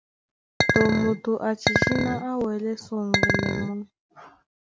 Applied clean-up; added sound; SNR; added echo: none; Chink, clink; -3 dB; none.